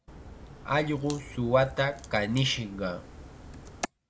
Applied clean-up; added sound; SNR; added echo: none; Crack; 13 dB; none.